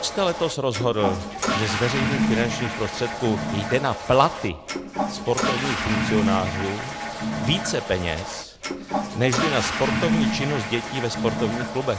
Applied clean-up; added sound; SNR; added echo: none; Toilet flush / Water; 1 dB; none.